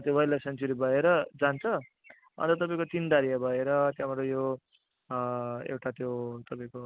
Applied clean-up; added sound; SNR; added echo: none; none; none; none.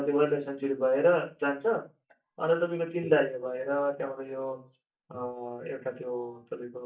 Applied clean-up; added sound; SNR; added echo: neural mask model DeepFilterNet 3.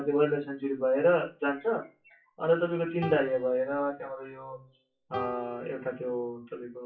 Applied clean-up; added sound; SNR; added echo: classical method WPE with log-MMSE.